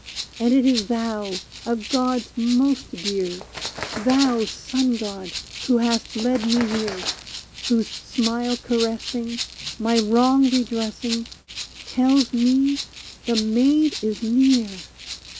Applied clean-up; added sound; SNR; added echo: none; Rattle (instrument) + Bird; 11 dB; none.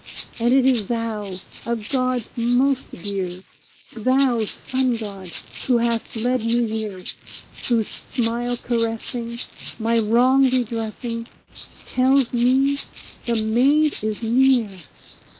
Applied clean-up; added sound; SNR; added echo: neural mask model Resemble Enhance denoiser.